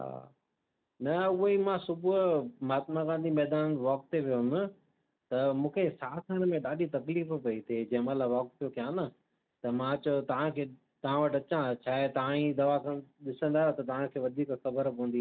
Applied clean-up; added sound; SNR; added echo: none; none; none; none.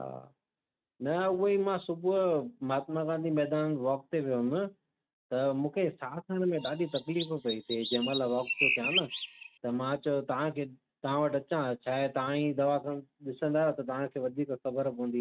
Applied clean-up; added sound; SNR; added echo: neural mask model RNNoise.